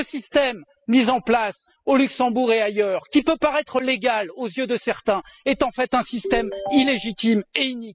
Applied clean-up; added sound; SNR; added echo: classical method spectral subtraction.